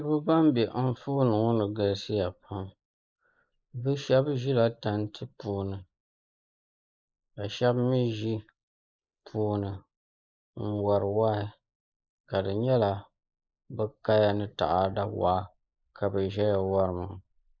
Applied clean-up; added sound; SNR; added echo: neural mask model Resemble Enhance denoiser.